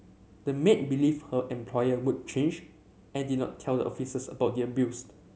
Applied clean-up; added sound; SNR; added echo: none; none; none; none.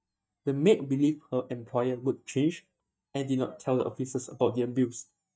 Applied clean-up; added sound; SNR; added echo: neural mask model DeepFilterNet 3.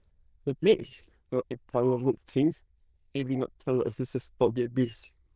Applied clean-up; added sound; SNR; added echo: neural diffusion model UNIVERSE++.